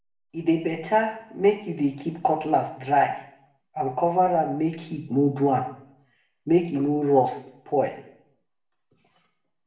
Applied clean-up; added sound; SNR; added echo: none; none; none; reverberation time 0.6 s.